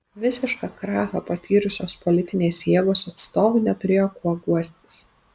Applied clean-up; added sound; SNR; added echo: none; none; none; none.